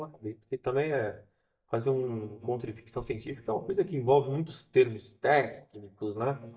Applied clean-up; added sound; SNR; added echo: neural mask model DeepFilterNet 3.